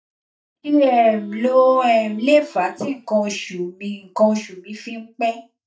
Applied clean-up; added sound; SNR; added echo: neural mask model DeepFilterNet 3.